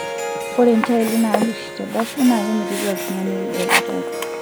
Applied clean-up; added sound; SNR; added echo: none; Harp + Sink (filling or washing); 4 dB; none.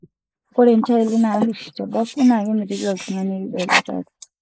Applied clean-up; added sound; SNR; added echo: neural mask model Resemble Enhance denoiser.